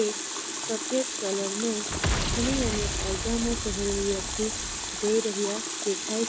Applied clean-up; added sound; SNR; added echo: none; Water tap, faucet + Boom; 0 dB; none.